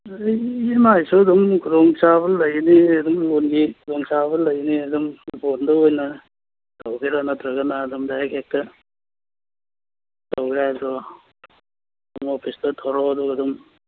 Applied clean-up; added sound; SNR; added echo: none; none; none; none.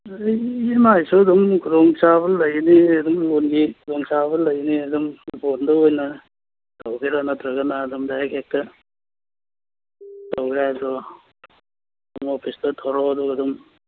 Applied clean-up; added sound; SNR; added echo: none; Telephone; 19 dB; none.